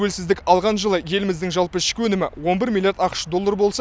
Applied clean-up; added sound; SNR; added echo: none; none; none; none.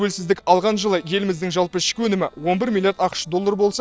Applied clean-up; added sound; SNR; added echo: neural separator model SepFormer DNS4.